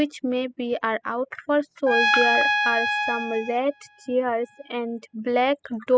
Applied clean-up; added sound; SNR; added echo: classical method spectral subtraction.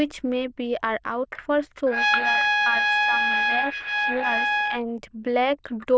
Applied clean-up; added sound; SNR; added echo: neural diffusion model UNIVERSE++.